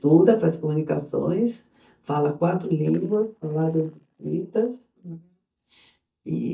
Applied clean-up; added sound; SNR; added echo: neural mask model DeepFilterNet 3.